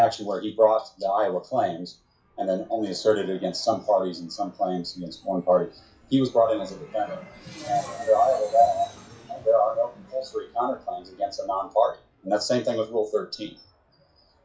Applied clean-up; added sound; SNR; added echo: classical method WPE with log-MMSE.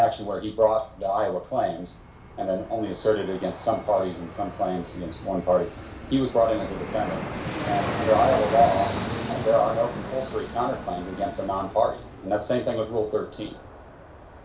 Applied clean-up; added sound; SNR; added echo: none; Fixed-wing aircraft, airplane; 9 dB; reverberation time 0.3 s.